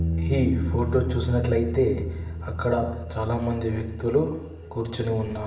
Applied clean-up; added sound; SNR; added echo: none; Bass guitar; 4 dB; reverberation time 0.9 s.